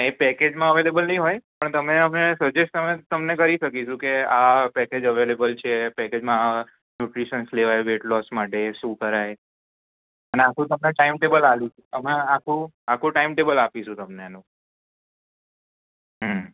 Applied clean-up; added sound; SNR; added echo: none; none; none; none.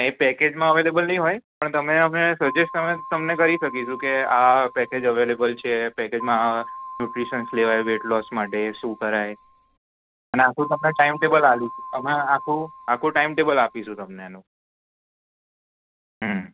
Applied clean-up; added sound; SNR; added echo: none; Keyboard (musical); 14 dB; none.